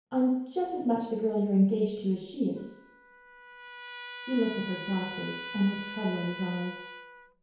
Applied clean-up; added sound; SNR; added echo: none; Trumpet; 12 dB; reverberation time 1.0 s.